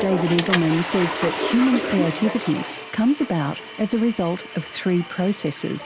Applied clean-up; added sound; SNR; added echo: none; Toilet flush / Water; 7 dB; none.